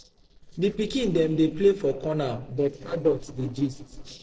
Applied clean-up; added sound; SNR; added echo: neural separator model SepFormer DNS4.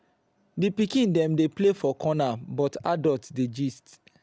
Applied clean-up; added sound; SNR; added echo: none; none; none; none.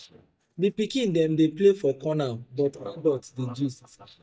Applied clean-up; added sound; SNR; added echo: neural mask model DeepFilterNet 3.